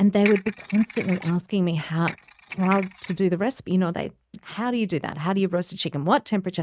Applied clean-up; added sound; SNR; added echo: neural mask model RNNoise.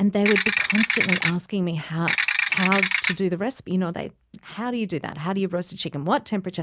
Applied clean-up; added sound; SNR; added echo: none; Ratchet, pawl / Percussion; -2 dB; none.